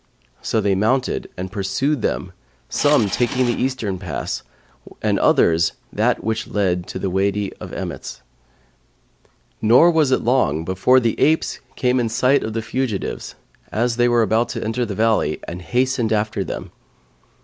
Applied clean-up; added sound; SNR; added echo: none; Subway, metro, underground / Engine; 11 dB; none.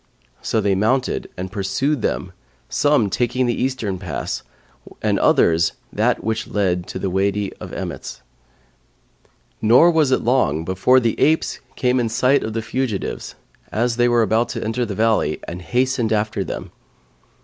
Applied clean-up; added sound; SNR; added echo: none; none; none; none.